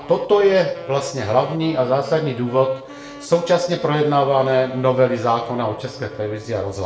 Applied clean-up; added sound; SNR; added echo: none; Wind instrument, woodwind instrument; 18 dB; reverberation time 0.6 s.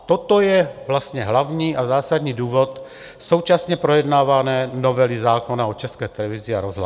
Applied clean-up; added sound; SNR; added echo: none; none; none; none.